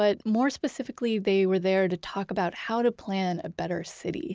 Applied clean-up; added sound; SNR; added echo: none; none; none; none.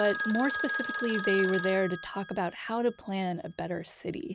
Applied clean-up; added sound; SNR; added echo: none; Telephone; -2 dB; none.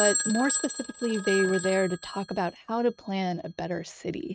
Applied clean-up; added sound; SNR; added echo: neural mask model RNNoise.